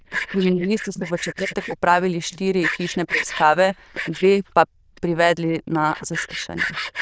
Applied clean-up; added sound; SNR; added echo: neural diffusion model UNIVERSE++.